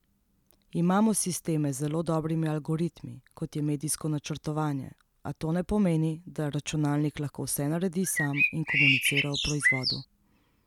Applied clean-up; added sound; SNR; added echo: none; Bird; -2 dB; none.